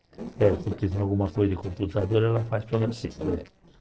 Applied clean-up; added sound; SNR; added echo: neural separator model SepFormer DNS4.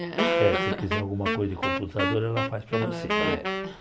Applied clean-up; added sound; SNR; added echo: none; Wind instrument, woodwind instrument; -1 dB; none.